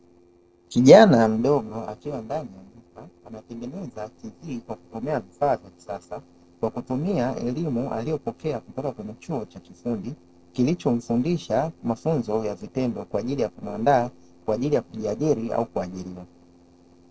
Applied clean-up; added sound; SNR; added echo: neural separator model SepFormer DNS4.